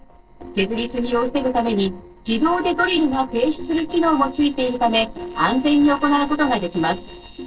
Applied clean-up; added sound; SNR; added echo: neural separator model SepFormer DNS4.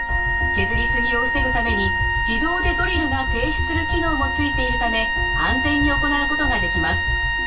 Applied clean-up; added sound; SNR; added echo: none; Wind instrument, woodwind instrument; 0 dB; reverberation time 0.2 s.